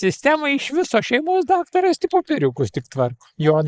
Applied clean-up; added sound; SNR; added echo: neural mask model Resemble Enhance denoiser.